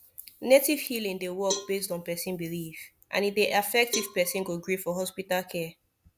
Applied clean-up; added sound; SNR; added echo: none; Cowbell; 12 dB; none.